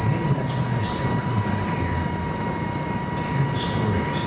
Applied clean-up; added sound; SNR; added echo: none; Vehicle; -2 dB; reverberation time 0.9 s.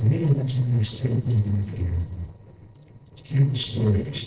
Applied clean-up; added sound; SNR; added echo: neural separator model SepFormer DNS4.